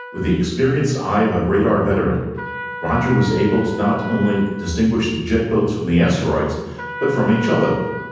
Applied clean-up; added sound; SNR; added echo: none; Trumpet; 15 dB; reverberation time 1.1 s.